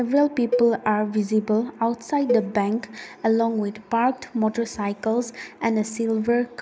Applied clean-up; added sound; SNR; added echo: none; Cowbell; 9 dB; none.